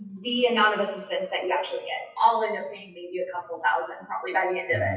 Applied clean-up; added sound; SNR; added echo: classical method WPE with log-MMSE.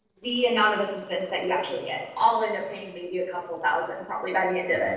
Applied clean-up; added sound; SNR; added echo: neural separator model SepFormer DNS4.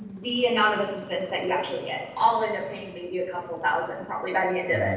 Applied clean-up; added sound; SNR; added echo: none; Motorcycle; 19 dB; reverberation time 0.9 s.